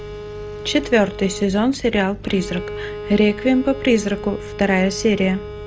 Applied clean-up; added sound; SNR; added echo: none; Bowed string instrument; 13 dB; none.